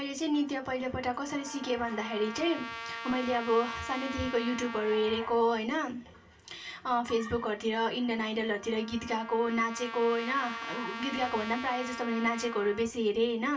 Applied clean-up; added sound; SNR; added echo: none; Trumpet; 12 dB; reverberation time 0.2 s.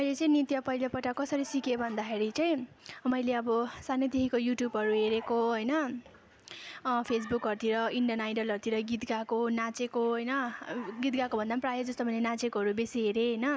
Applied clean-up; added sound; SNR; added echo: none; none; none; none.